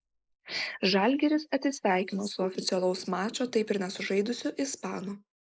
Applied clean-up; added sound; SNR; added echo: neural mask model Resemble Enhance denoiser.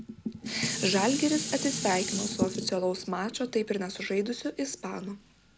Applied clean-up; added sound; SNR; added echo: none; Dishes, pots, and pans; 6 dB; none.